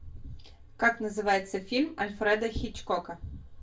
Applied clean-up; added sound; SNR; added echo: none; none; none; reverberation time 0.2 s.